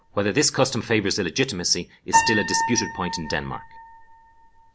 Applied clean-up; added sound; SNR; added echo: none; Piano; 4 dB; none.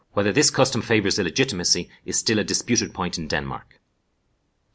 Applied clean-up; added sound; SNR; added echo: none; none; none; none.